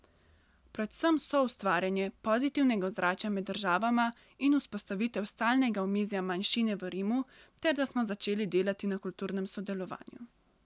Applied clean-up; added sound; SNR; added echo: none; none; none; none.